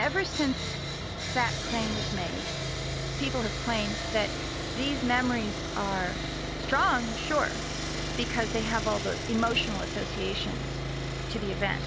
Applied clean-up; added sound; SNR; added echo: none; Sawing; 1 dB; none.